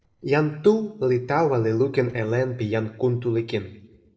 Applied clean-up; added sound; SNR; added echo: neural separator model SepFormer DNS4.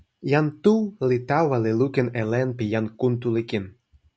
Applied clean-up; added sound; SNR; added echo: none; none; none; none.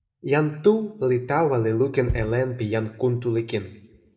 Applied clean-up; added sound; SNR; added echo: neural mask model DeepFilterNet 3.